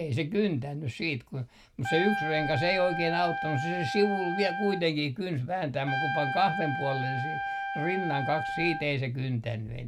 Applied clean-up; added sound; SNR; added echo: none; Trumpet; 3 dB; none.